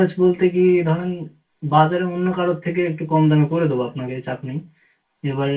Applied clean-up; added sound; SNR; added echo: none; none; none; reverberation time 0.2 s.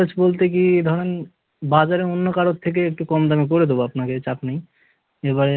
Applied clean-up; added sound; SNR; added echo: none; none; none; none.